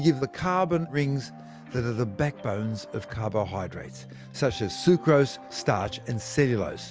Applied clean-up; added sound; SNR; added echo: none; none; none; none.